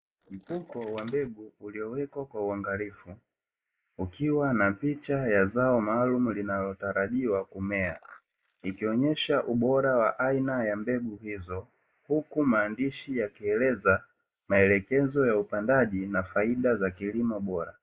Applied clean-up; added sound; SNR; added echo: neural mask model Resemble Enhance denoiser.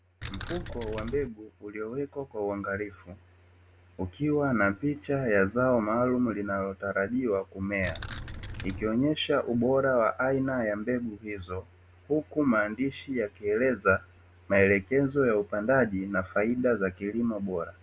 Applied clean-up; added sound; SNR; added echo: none; Keys jangling; 5 dB; none.